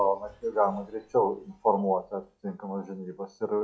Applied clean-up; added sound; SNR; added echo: classical method log-MMSE.